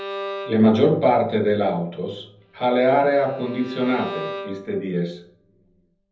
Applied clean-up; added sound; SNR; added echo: none; Bowed string instrument; 14 dB; reverberation time 0.7 s.